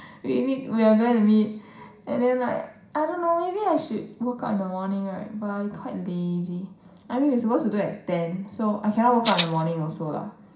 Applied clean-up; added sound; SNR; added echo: none; Rattle (instrument); -4 dB; reverberation time 0.5 s.